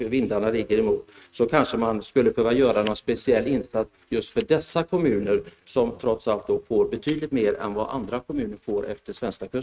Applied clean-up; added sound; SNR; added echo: neural mask model RNNoise.